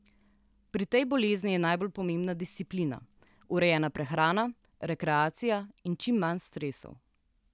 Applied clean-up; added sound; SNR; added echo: none; none; none; none.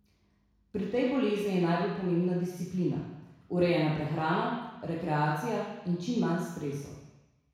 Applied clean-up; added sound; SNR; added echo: none; none; none; reverberation time 1.1 s.